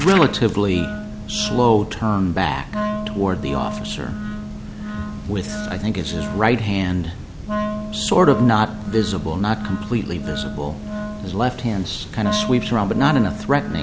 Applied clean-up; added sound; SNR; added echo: none; Wind instrument, woodwind instrument; 8 dB; none.